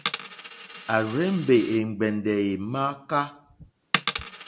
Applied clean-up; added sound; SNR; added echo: none; Coin (dropping); 7 dB; none.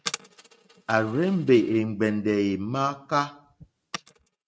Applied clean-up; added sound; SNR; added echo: neural mask model RNNoise.